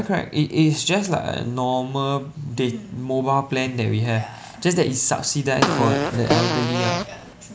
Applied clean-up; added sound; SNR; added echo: none; Fart; 1 dB; none.